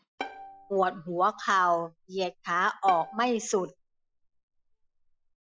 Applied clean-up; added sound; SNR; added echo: classical method Wiener filter.